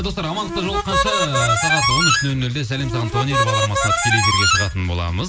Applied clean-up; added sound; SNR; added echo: none; Harmonica; -2 dB; none.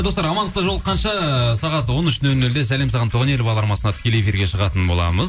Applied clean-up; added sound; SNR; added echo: none; none; none; none.